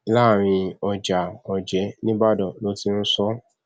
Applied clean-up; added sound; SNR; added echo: none; none; none; none.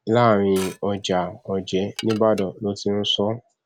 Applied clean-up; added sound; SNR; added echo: none; Dishes, pots, and pans / Glass; 18 dB; none.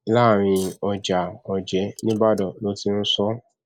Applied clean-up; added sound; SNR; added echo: neural mask model Resemble Enhance denoiser.